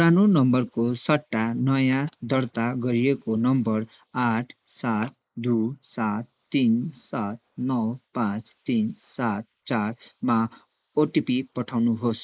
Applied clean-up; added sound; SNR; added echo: neural mask model Resemble Enhance denoiser.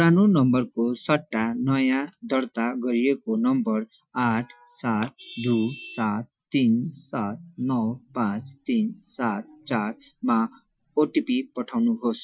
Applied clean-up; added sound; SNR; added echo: classical method Wiener filter.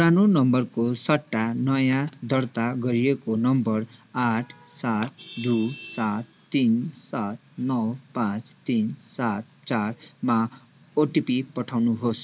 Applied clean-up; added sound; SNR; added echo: none; none; none; none.